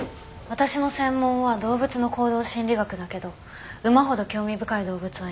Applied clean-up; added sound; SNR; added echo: none; none; none; none.